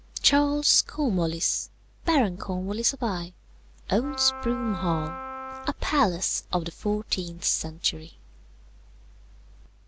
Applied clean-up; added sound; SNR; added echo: none; Wind instrument, woodwind instrument; 9 dB; none.